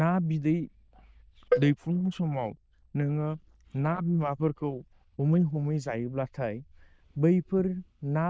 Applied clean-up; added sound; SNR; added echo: neural diffusion model UNIVERSE++.